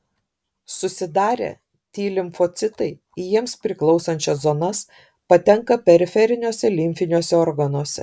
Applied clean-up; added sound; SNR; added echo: none; none; none; none.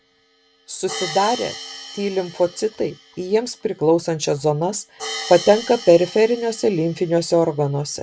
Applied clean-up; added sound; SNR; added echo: none; Hi-hat; 15 dB; none.